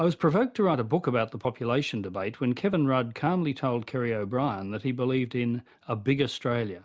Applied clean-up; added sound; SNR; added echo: none; none; none; none.